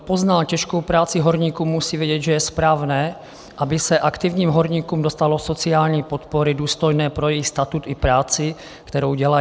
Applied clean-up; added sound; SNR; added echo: none; none; none; none.